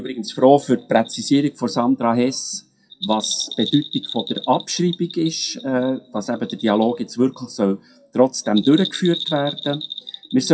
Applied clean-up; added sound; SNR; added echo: classical method WPE with log-MMSE.